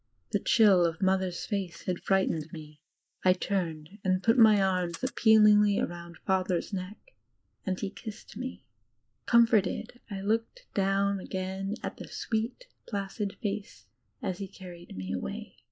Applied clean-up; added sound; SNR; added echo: neural mask model Resemble Enhance denoiser.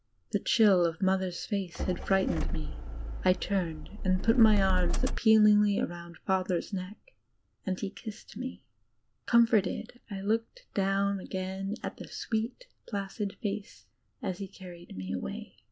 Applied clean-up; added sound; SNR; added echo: none; Motor vehicle (road); -1 dB; none.